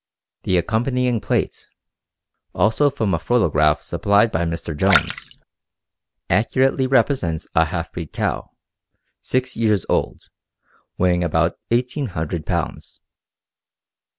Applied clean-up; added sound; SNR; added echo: none; Splash, splatter; 6 dB; none.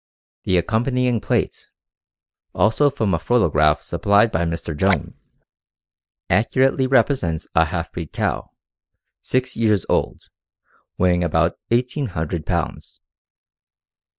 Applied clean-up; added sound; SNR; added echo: neural mask model DeepFilterNet 3.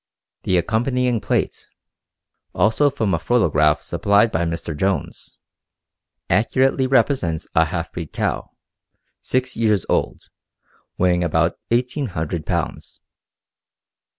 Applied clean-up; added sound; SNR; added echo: none; none; none; none.